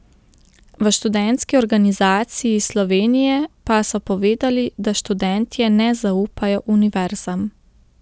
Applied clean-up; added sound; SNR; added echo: none; none; none; none.